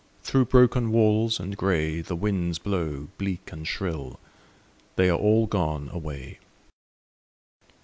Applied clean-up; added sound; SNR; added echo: none; none; none; none.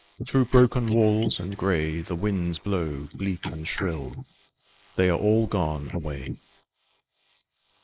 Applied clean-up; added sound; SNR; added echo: neural mask model Resemble Enhance denoiser.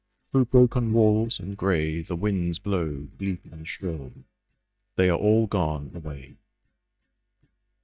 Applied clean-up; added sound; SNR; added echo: neural mask model DeepFilterNet 3.